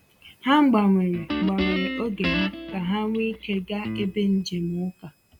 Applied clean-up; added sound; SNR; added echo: none; Guitar; 7 dB; none.